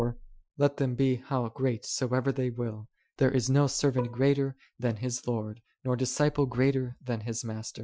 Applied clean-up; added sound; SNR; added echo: classical method Wiener filter.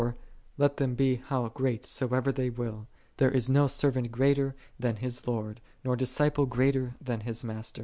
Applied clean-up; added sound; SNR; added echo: none; none; none; none.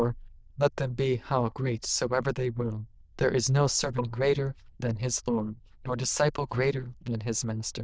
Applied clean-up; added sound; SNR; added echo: neural diffusion model UNIVERSE++.